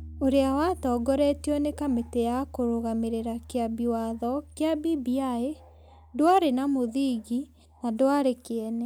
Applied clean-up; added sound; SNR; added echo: none; Piano; 19 dB; none.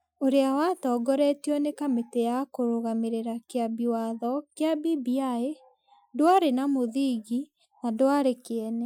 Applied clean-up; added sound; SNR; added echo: classical method Wiener filter.